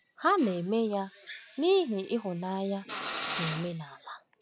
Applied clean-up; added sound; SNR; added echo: none; Drill; 8 dB; none.